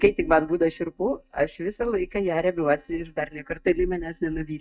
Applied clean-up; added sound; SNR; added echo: neural mask model DeepFilterNet 3.